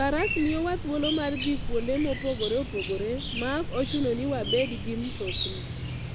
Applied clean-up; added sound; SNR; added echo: none; Chirp, tweet; 3 dB; none.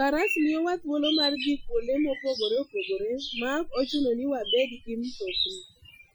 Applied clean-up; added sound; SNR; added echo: classical method Wiener filter.